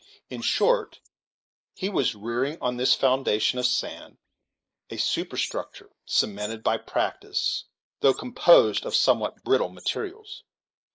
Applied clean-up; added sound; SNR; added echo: neural mask model Resemble Enhance denoiser.